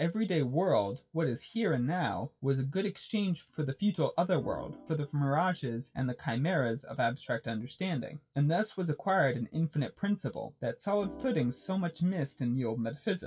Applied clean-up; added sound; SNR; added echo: classical method WPE with log-MMSE.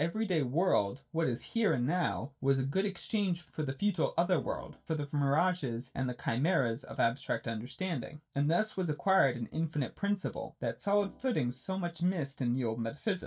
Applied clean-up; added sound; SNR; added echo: neural mask model DeepFilterNet 3.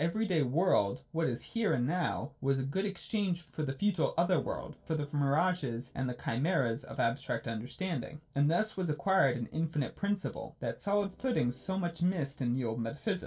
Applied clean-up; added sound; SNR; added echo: neural separator model SepFormer DNS4.